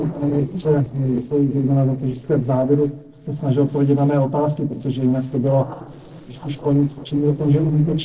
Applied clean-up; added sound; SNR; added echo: neural separator model SepFormer DNS4.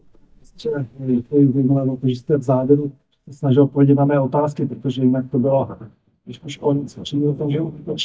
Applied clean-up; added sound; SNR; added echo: neural mask model DeepFilterNet 3.